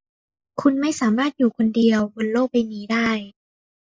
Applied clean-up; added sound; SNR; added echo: neural mask model Resemble Enhance denoiser.